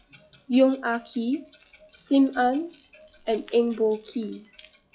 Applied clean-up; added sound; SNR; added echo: classical method log-MMSE.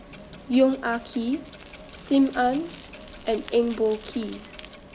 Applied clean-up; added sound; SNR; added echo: none; Clock + Bicycle; 18 dB; none.